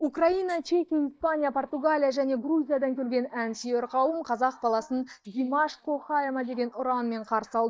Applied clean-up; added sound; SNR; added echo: neural mask model DeepFilterNet 3.